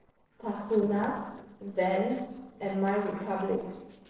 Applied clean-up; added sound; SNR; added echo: neural separator model SepFormer DNS4.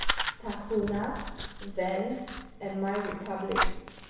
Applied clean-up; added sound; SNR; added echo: none; Fire; 0 dB; reverberation time 1.1 s.